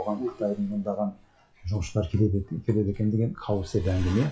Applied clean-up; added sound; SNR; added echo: classical method WPE with log-MMSE.